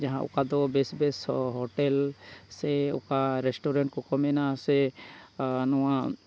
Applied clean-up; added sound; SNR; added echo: none; none; none; none.